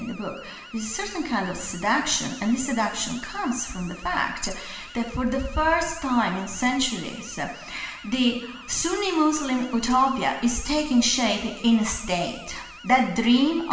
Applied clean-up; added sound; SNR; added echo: none; Alarm; 20 dB; reverberation time 1.1 s.